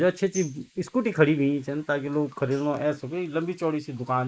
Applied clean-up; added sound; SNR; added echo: neural mask model Resemble Enhance denoiser.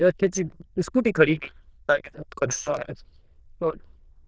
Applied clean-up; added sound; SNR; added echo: neural diffusion model UNIVERSE++.